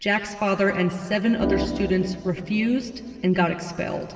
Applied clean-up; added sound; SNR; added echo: none; Organ; 7 dB; reverberation time 2.5 s.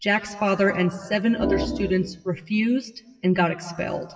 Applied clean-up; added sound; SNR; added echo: classical method WPE with log-MMSE.